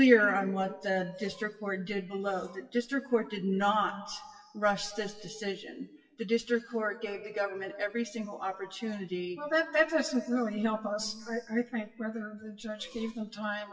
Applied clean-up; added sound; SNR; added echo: classical method WPE with log-MMSE.